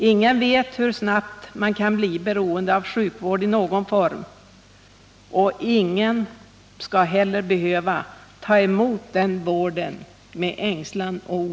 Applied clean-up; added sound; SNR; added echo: none; none; none; none.